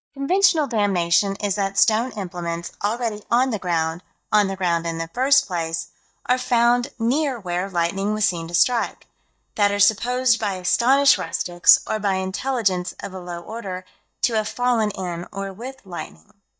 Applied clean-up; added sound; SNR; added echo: neural mask model DeepFilterNet 3.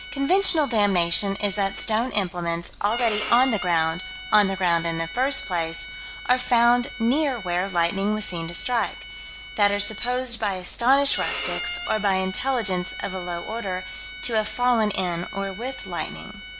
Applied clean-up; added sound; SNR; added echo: none; Bowed string instrument; 13 dB; none.